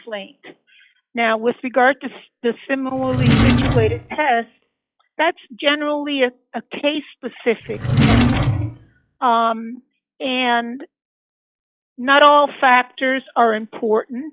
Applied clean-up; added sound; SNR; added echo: classical method log-MMSE.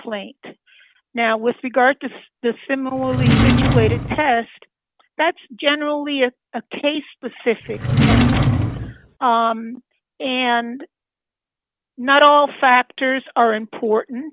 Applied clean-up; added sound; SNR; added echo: none; Drawer open or close; -3 dB; none.